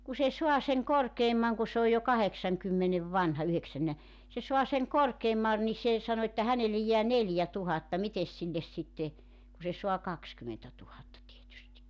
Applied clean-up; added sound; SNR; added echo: none; none; none; none.